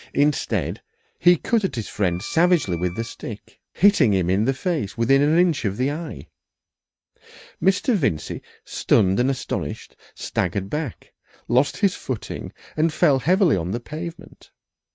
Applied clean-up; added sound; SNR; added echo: neural mask model RNNoise.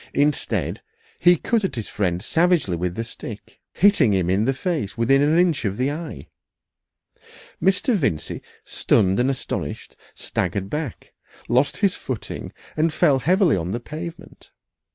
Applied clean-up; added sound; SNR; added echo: neural mask model Resemble Enhance denoiser.